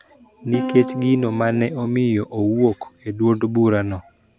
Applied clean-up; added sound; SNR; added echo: none; Plucked string instrument; 13 dB; none.